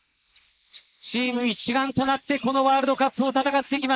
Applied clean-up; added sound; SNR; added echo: neural mask model Resemble Enhance denoiser.